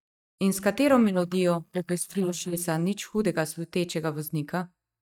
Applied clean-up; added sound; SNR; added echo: neural mask model DeepFilterNet 3.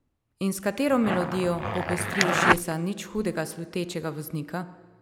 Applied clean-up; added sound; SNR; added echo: none; Zipper (clothing); -2 dB; none.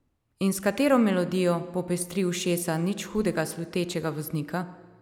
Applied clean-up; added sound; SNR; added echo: none; none; none; none.